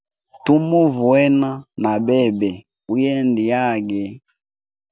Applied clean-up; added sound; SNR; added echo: none; none; none; none.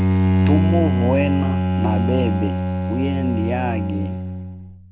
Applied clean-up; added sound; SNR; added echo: none; Bowed string instrument; -5 dB; none.